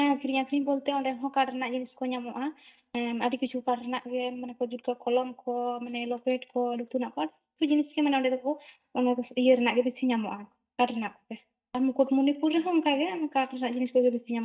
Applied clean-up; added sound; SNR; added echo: neural mask model DeepFilterNet 3.